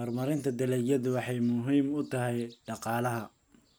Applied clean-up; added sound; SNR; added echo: none; none; none; none.